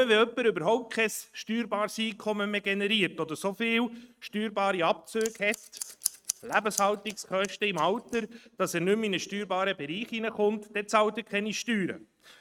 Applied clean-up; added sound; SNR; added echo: neural mask model RNNoise.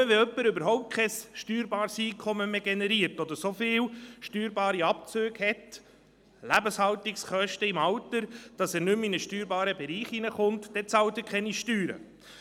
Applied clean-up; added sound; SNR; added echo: none; none; none; none.